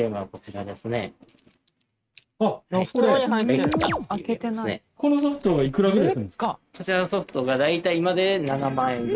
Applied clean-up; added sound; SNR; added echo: neural mask model RNNoise.